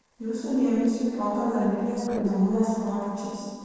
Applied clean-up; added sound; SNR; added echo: neural separator model SepFormer DNS4.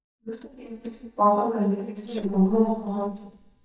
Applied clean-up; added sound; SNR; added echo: neural mask model DeepFilterNet 3.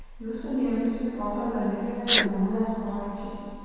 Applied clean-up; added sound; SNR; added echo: none; Sneeze; 0 dB; reverberation time 2.1 s.